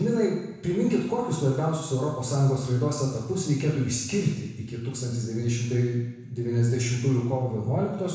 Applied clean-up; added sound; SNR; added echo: none; none; none; reverberation time 1.0 s.